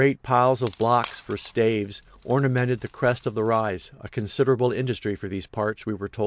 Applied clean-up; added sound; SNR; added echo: none; Wood; 17 dB; none.